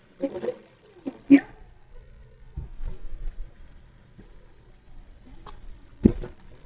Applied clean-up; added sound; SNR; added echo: neural mask model DeepFilterNet 3.